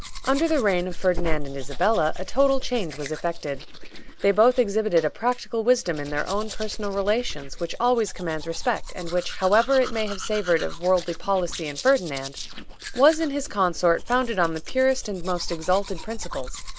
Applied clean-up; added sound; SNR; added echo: none; Domestic sounds, home sounds; 6 dB; none.